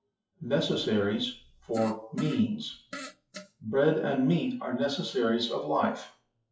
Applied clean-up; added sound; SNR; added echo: classical method WPE with log-MMSE.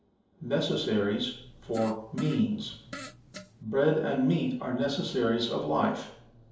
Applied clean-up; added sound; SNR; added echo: none; Fart; 14 dB; reverberation time 2.8 s.